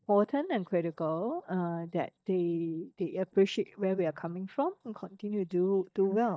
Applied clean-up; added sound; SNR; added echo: neural mask model DeepFilterNet 3.